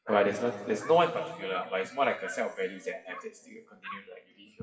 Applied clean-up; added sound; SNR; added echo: classical method WPE with log-MMSE.